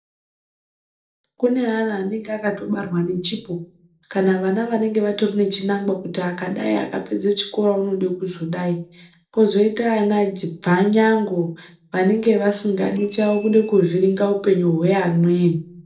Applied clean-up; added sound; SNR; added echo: neural separator model SepFormer DNS4.